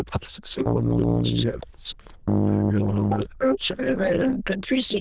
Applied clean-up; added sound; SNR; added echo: neural diffusion model UNIVERSE++.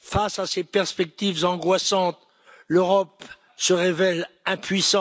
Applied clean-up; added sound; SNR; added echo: none; none; none; none.